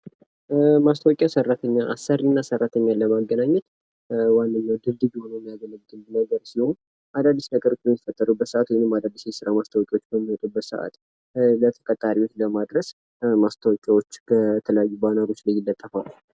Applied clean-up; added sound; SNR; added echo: none; none; none; none.